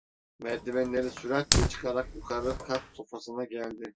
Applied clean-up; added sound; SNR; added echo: none; Fire; -1 dB; none.